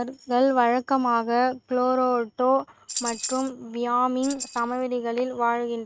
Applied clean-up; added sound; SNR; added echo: neural mask model RNNoise.